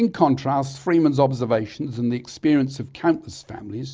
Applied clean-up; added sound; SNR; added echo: none; none; none; none.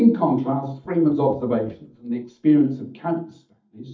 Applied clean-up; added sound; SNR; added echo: neural mask model DeepFilterNet 3.